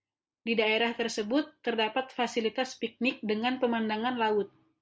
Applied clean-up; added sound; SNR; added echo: none; none; none; none.